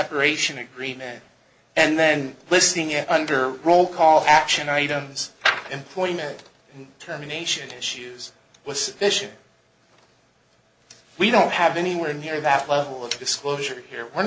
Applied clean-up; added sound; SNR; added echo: none; none; none; none.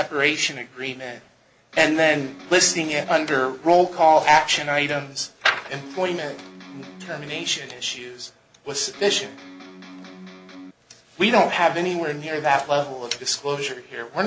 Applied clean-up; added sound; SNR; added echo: none; Electric guitar; 18 dB; none.